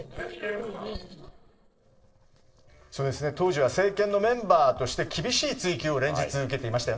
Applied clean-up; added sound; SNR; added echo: neural separator model SepFormer DNS4.